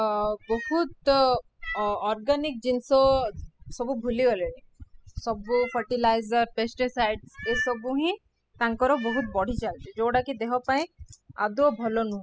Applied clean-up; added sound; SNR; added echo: classical method spectral subtraction.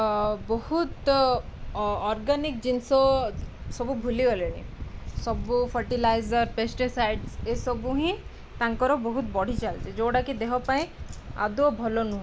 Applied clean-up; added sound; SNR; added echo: none; none; none; none.